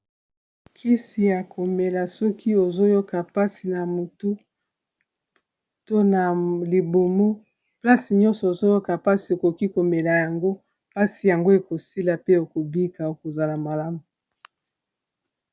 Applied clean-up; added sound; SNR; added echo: none; none; none; none.